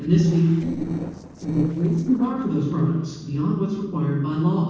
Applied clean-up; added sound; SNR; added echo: neural separator model SepFormer DNS4.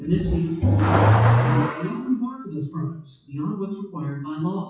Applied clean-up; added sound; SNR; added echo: classical method WPE with log-MMSE.